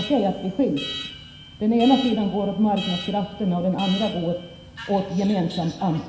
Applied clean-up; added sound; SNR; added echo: none; Alarm; 14 dB; reverberation time 0.9 s.